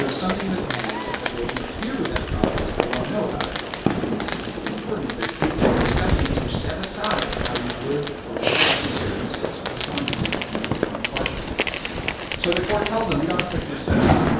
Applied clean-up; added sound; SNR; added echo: none; Fireworks; -5 dB; reverberation time 0.6 s.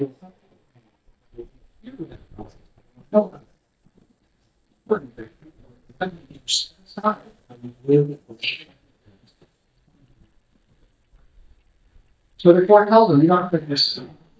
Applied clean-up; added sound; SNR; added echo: neural mask model DeepFilterNet 3.